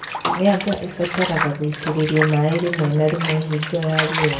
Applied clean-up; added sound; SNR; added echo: none; Bathtub (filling or washing) / Water; 6 dB; reverberation time 0.8 s.